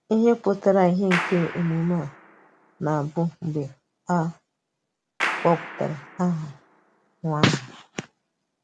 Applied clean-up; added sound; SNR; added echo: none; Clapping; 12 dB; none.